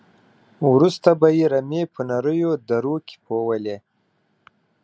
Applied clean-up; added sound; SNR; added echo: none; none; none; none.